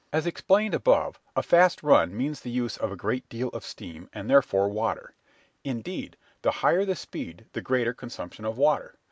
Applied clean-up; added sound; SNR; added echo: none; none; none; none.